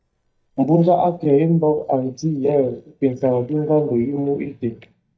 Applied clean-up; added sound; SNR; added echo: neural mask model DeepFilterNet 3.